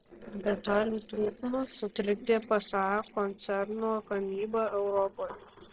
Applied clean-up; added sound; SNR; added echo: neural separator model SepFormer DNS4.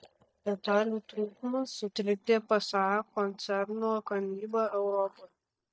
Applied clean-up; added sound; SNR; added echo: neural mask model DeepFilterNet 3.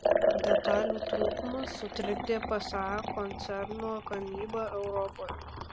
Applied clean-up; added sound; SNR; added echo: none; Liquid; -3 dB; none.